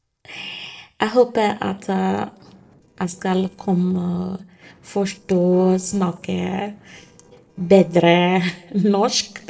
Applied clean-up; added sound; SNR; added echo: neural separator model SepFormer DNS4.